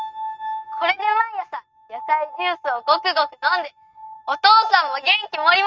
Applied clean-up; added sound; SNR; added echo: neural mask model RNNoise.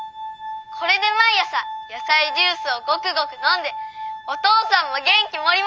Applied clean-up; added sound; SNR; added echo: none; Glass; 11 dB; none.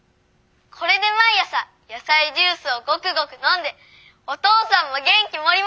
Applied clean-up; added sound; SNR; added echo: none; none; none; none.